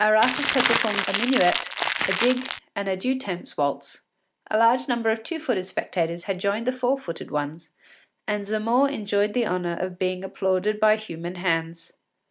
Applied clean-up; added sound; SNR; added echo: none; Crackle; 0 dB; none.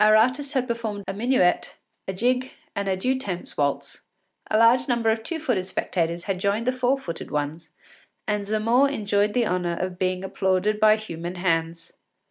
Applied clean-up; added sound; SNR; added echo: none; none; none; none.